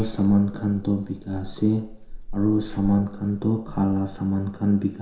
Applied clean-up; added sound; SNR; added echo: none; Meow / Purr; 13 dB; reverberation time 0.7 s.